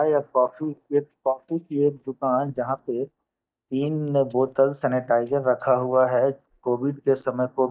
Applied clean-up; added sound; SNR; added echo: neural mask model DeepFilterNet 3.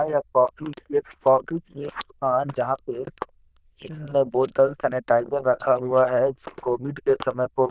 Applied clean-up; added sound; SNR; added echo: neural diffusion model UNIVERSE++.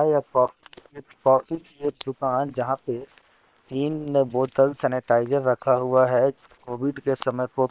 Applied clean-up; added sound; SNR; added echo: neural separator model SepFormer WHAM!.